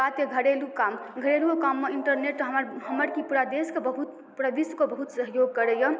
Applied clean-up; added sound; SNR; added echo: none; none; none; none.